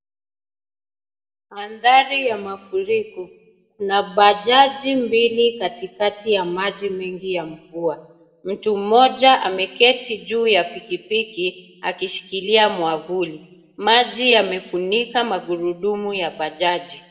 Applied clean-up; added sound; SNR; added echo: none; none; none; reverberation time 0.8 s.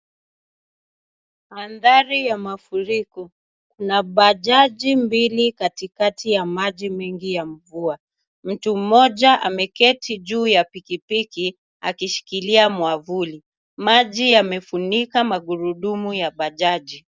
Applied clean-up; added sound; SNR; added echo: none; none; none; none.